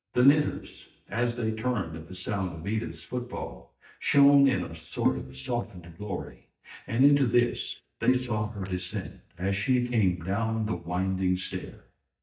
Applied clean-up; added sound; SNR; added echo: neural mask model DeepFilterNet 3.